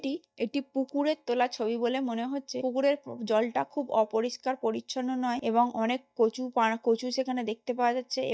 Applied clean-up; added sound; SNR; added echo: neural mask model DeepFilterNet 3.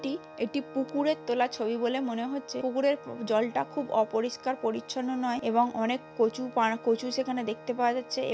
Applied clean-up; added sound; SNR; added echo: none; Organ; 17 dB; none.